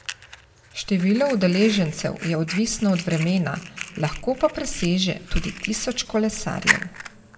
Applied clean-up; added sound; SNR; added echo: none; Fire; 10 dB; reverberation time 1.1 s.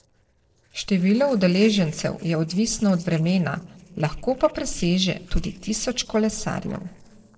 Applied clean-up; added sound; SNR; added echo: neural separator model SepFormer DNS4.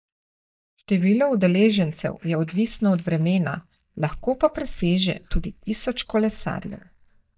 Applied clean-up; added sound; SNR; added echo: neural mask model DeepFilterNet 3.